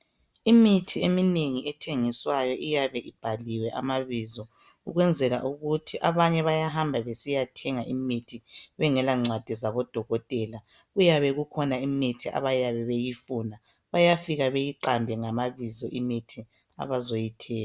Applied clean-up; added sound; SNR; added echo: none; none; none; none.